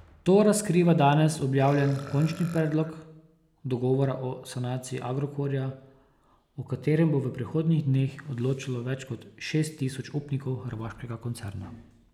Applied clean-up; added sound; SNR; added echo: none; Burping, eructation; 19 dB; none.